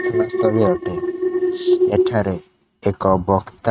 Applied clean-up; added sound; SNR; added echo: neural mask model RNNoise.